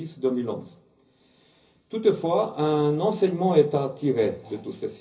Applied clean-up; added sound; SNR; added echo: none; none; none; reverberation time 0.5 s.